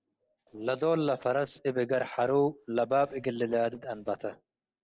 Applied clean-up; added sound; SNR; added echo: neural separator model SepFormer DNS4.